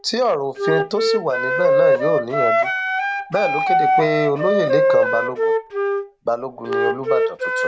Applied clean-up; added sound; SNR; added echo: none; Wind instrument, woodwind instrument; -4 dB; none.